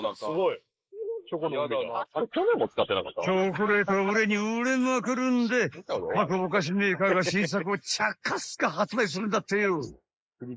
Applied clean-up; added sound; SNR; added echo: neural mask model Resemble Enhance denoiser.